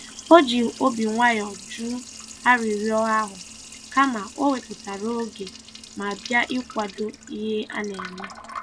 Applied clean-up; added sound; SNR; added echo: none; Liquid; 17 dB; none.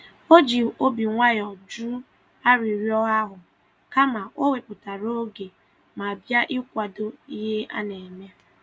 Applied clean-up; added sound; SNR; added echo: none; none; none; none.